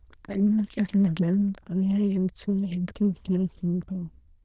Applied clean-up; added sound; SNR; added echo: neural diffusion model UNIVERSE++.